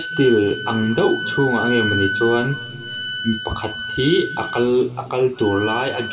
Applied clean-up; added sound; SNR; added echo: none; Wind instrument, woodwind instrument; 7 dB; reverberation time 2.7 s.